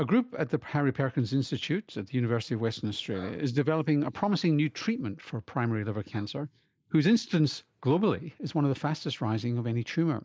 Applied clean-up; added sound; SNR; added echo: neural mask model Resemble Enhance denoiser.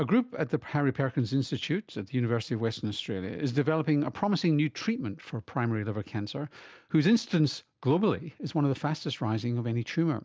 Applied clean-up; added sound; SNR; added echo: none; none; none; none.